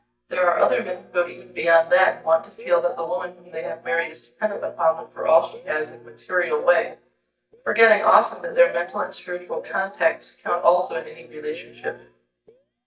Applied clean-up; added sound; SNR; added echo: neural mask model DeepFilterNet 3.